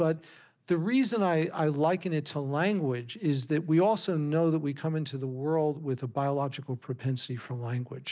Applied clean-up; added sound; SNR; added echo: none; none; none; none.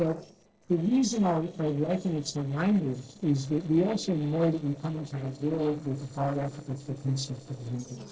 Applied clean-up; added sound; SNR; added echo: neural separator model SepFormer DNS4.